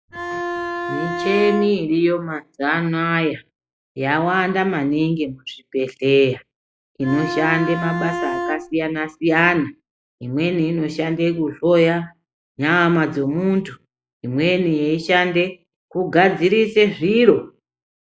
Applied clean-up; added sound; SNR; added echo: classical method log-MMSE.